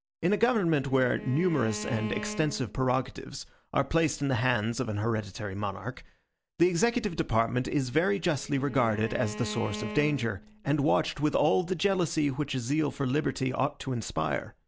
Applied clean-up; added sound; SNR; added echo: none; Bowed string instrument; 13 dB; none.